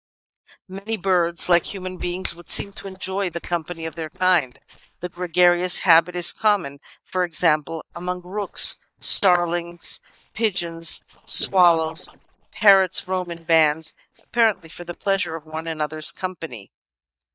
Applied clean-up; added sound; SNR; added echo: neural mask model DeepFilterNet 3.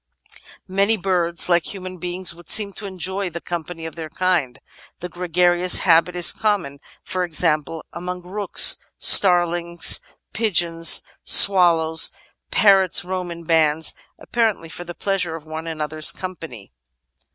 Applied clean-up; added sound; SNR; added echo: none; none; none; none.